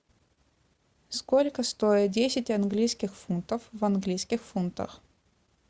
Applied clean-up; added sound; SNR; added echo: none; none; none; none.